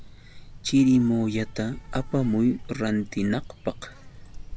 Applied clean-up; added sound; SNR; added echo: none; Insect; 14 dB; none.